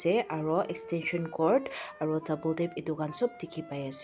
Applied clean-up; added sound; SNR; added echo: none; Wind instrument, woodwind instrument; 18 dB; none.